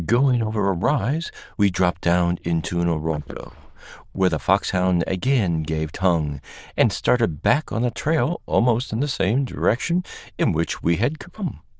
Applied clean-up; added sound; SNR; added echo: neural diffusion model UNIVERSE++.